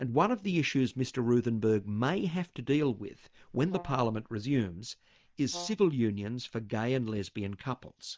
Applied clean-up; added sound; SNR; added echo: neural mask model DeepFilterNet 3.